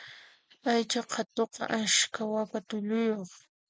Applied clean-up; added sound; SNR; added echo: none; none; none; none.